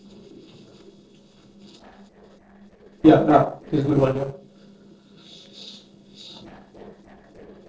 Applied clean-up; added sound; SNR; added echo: neural separator model SepFormer DNS4.